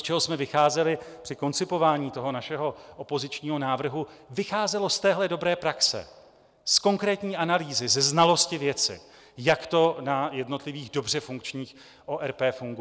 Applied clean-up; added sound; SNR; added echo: none; none; none; none.